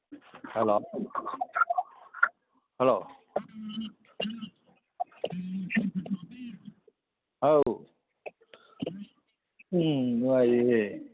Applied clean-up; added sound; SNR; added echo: none; none; none; none.